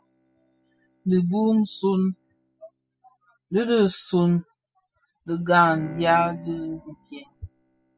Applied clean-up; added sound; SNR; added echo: classical method spectral subtraction.